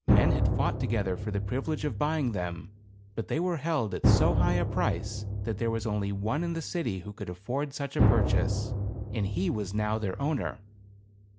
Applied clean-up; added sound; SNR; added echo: none; Drum; -1 dB; none.